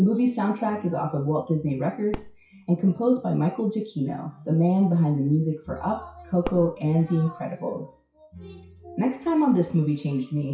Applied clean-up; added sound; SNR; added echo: classical method WPE with log-MMSE.